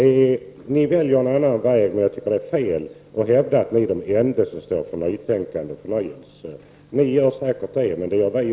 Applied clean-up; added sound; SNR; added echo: none; none; none; none.